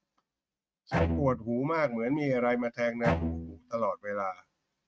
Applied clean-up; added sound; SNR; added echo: neural mask model RNNoise.